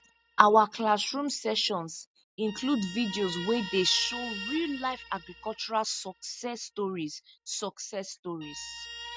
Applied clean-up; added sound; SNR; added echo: none; Guitar; 14 dB; none.